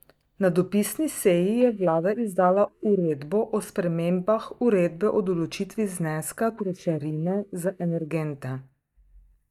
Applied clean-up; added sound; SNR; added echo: neural mask model DeepFilterNet 3.